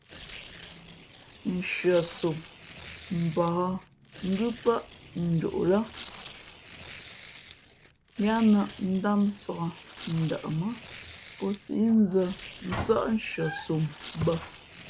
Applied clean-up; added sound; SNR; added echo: none; Tearing; 15 dB; none.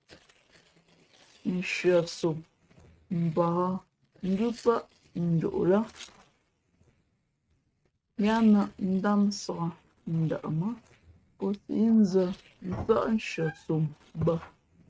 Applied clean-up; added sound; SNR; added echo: neural mask model RNNoise.